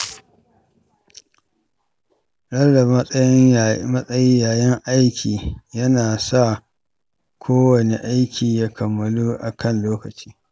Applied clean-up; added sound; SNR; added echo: none; none; none; none.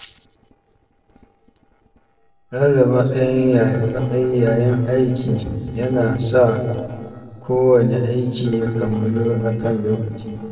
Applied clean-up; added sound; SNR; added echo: neural separator model SepFormer DNS4.